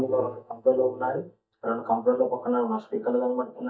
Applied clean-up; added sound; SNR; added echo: neural mask model DeepFilterNet 3.